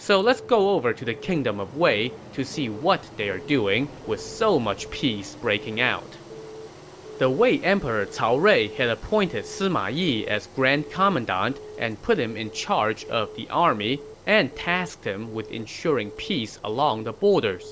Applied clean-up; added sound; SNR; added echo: none; Engine + Alarm / Keyboard (musical); 16 dB; none.